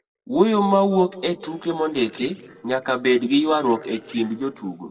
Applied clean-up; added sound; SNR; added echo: neural separator model SepFormer DNS4.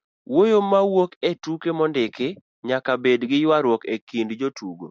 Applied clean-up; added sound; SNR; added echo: none; none; none; none.